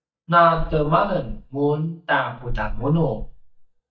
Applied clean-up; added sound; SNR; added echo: neural mask model DeepFilterNet 3.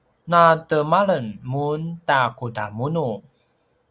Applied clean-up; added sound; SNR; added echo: none; none; none; none.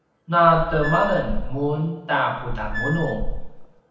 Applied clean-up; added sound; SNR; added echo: none; Squeak / Screech; 4 dB; reverberation time 0.9 s.